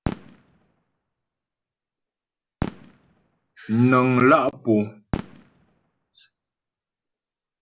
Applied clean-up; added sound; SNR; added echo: none; Fireworks; 12 dB; none.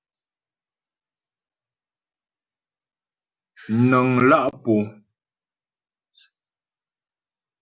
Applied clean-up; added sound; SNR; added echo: none; none; none; none.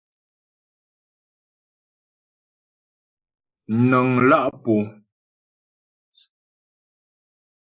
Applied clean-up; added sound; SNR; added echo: neural mask model Resemble Enhance denoiser.